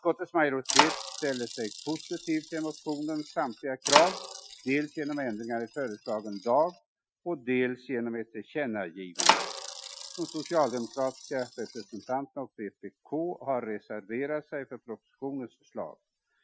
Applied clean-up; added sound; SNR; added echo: classical method Wiener filter.